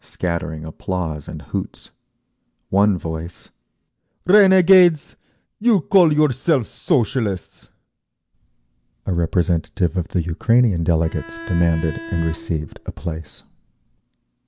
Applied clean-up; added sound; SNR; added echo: none; Bowed string instrument; 13 dB; none.